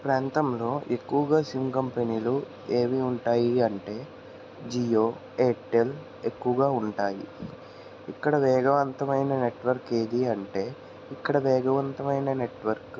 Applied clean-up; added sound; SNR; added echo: none; none; none; none.